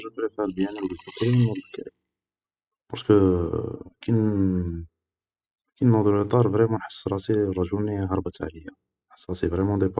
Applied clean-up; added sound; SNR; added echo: classical method spectral subtraction.